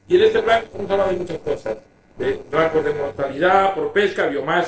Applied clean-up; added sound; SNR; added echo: neural separator model SepFormer DNS4.